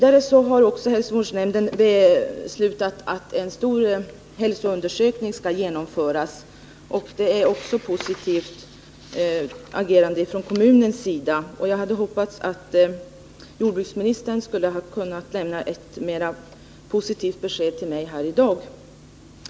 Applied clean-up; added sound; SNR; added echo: none; none; none; none.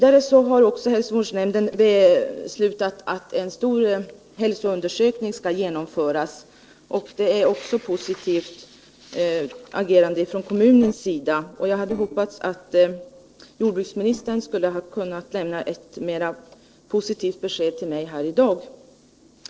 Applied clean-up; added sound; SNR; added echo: neural separator model SepFormer DNS4.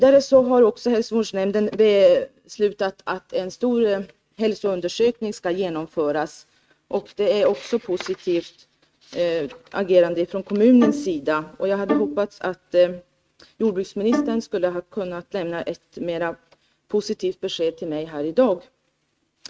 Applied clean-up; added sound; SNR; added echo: neural mask model RNNoise.